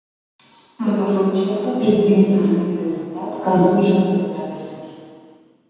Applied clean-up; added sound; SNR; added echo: none; none; none; reverberation time 2.1 s.